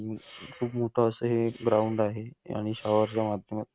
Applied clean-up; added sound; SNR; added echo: neural mask model RNNoise.